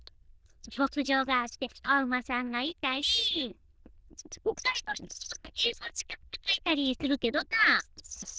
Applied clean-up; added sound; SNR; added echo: neural diffusion model UNIVERSE++.